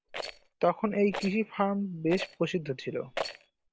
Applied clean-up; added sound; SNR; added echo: none; Rattle; 12 dB; none.